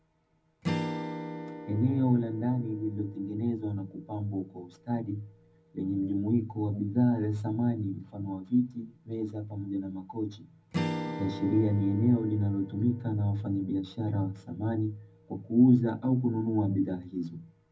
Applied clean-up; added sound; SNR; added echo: none; Strum; 13 dB; reverberation time 0.4 s.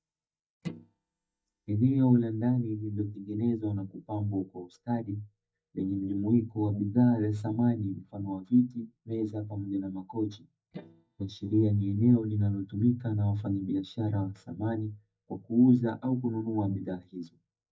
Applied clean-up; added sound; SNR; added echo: neural mask model DeepFilterNet 3.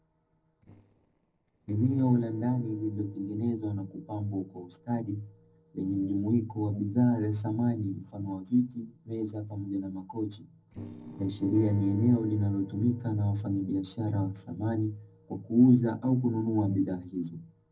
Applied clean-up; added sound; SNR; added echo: neural separator model SepFormer DNS4.